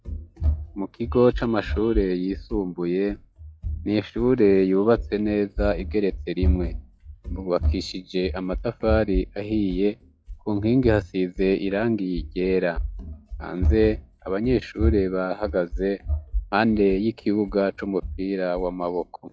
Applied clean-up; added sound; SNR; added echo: classical method log-MMSE.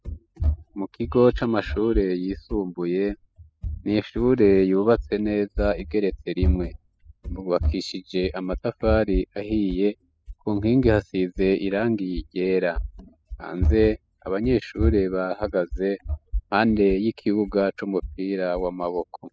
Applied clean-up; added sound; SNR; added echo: classical method spectral subtraction.